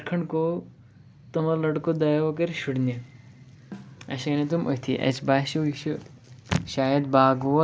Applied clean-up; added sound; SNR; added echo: none; Snare drum; 18 dB; none.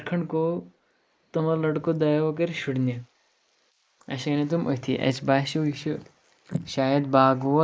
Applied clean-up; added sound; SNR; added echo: neural mask model Resemble Enhance denoiser.